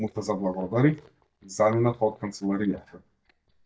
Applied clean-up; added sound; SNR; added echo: neural mask model DeepFilterNet 3.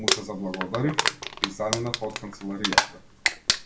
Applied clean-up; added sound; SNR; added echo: none; Crumpling, crinkling; -4 dB; reverberation time 1.2 s.